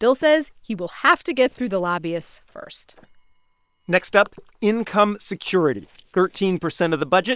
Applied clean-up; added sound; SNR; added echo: neural separator model SepFormer WHAM!.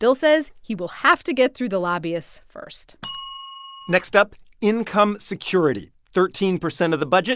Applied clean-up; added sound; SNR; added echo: none; none; none; none.